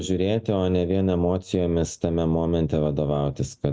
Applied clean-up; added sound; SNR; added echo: none; none; none; none.